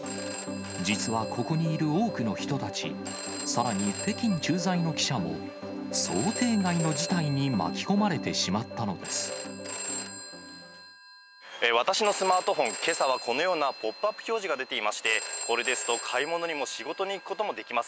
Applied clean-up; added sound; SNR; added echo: none; Telephone; 10 dB; none.